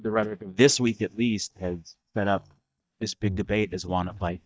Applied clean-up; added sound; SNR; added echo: neural mask model DeepFilterNet 3.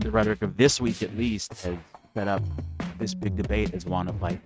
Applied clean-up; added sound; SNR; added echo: neural mask model RNNoise.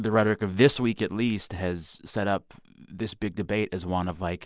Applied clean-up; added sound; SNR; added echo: none; none; none; none.